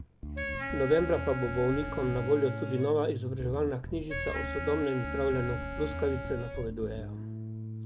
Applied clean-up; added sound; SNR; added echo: none; Bass guitar + Wind instrument, woodwind instrument; 5 dB; none.